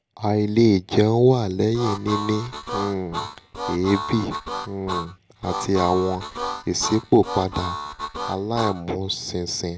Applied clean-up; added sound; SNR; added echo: none; Harmonica; 8 dB; none.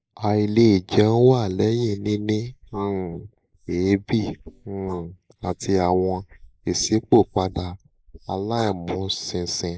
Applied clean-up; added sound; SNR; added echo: neural mask model Resemble Enhance denoiser.